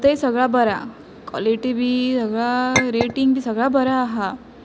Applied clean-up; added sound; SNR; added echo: none; Chink, clink; 6 dB; none.